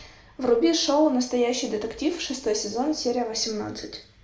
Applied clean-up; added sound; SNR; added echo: none; none; none; reverberation time 0.4 s.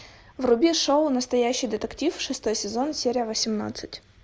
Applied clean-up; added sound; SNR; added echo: none; none; none; none.